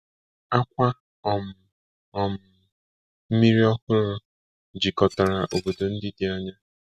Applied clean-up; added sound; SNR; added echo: none; Dishes, pots, and pans / Glass; 18 dB; none.